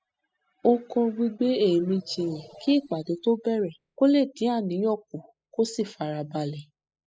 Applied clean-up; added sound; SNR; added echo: classical method spectral subtraction.